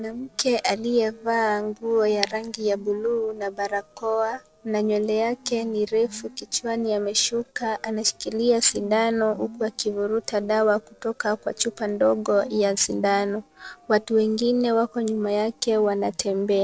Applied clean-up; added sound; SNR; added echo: neural separator model SepFormer DNS4.